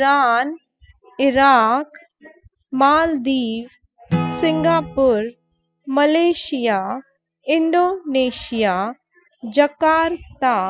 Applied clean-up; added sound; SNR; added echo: classical method spectral subtraction.